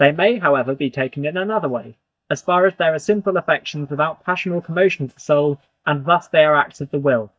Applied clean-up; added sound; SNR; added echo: neural mask model DeepFilterNet 3.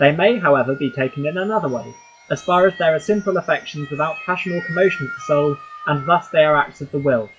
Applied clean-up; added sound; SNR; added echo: classical method log-MMSE.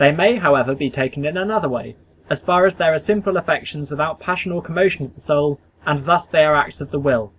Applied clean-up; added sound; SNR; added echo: none; none; none; none.